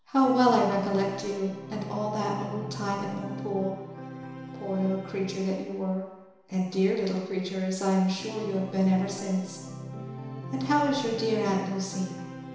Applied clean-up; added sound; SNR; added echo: none; Organ; 12 dB; reverberation time 1.0 s.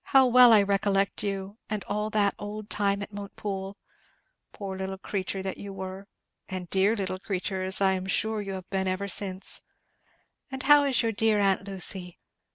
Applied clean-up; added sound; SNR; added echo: none; none; none; none.